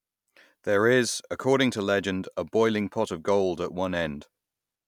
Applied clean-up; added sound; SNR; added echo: none; none; none; none.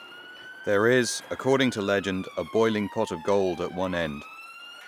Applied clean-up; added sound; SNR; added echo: none; Motor vehicle (road) / Siren; 17 dB; none.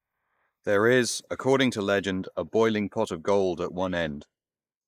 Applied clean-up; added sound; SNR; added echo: neural mask model Resemble Enhance denoiser.